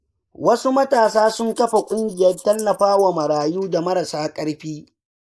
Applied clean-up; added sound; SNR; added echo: neural mask model Resemble Enhance denoiser.